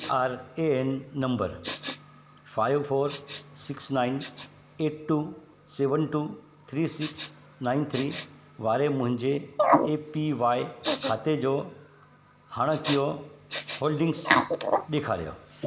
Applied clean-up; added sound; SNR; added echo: none; Respiratory sounds; 4 dB; none.